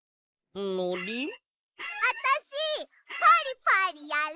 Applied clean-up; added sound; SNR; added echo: neural mask model Resemble Enhance denoiser.